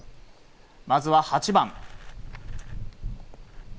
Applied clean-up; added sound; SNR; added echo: none; none; none; none.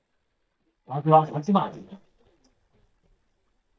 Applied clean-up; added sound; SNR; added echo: neural mask model DeepFilterNet 3.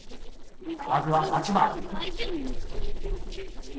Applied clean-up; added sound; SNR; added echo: neural separator model SepFormer DNS4.